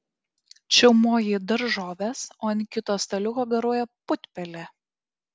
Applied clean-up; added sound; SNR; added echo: none; none; none; none.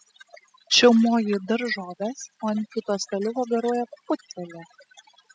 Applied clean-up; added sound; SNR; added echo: classical method spectral subtraction.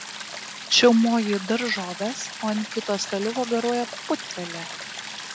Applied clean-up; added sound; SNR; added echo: none; Stream; 11 dB; none.